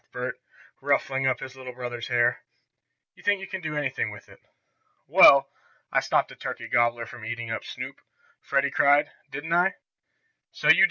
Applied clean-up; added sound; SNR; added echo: none; none; none; none.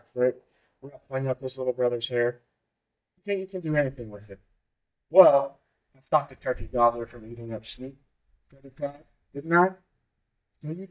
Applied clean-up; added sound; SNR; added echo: neural mask model DeepFilterNet 3.